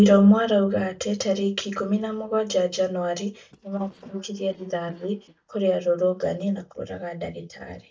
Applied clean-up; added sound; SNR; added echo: neural mask model DeepFilterNet 3.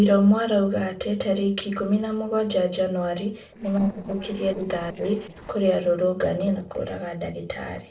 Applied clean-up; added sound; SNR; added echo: neural separator model SepFormer DNS4.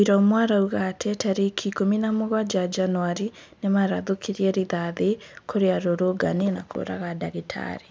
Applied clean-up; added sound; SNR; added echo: none; none; none; none.